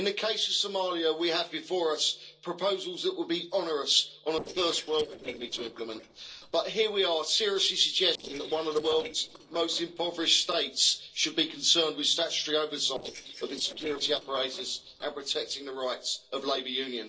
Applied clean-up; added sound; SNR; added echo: neural separator model SepFormer DNS4.